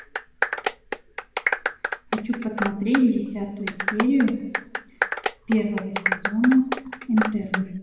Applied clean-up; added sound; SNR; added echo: none; Clapping; 3 dB; reverberation time 1.0 s.